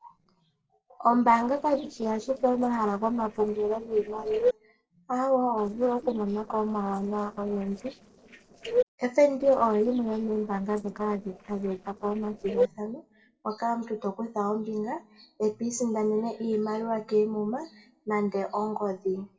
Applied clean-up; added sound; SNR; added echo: neural separator model SepFormer DNS4.